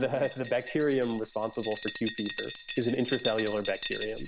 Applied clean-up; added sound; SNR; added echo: none; Glass; 4 dB; none.